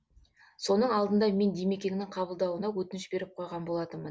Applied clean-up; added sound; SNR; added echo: none; none; none; none.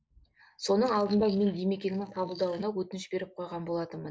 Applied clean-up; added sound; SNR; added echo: neural mask model Resemble Enhance denoiser.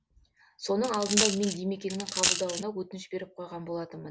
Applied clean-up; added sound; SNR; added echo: none; Coin (dropping); -3 dB; none.